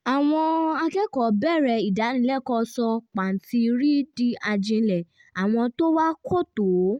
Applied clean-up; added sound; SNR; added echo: none; none; none; none.